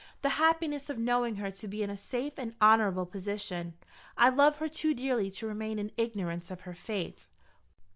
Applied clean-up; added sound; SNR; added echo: none; none; none; none.